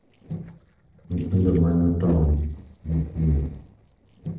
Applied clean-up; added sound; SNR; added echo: neural separator model SepFormer DNS4.